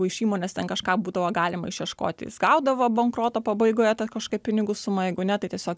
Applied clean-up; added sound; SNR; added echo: none; none; none; none.